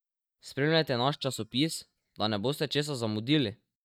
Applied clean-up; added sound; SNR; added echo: neural mask model DeepFilterNet 3.